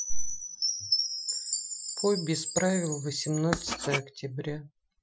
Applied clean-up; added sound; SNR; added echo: classical method Wiener filter.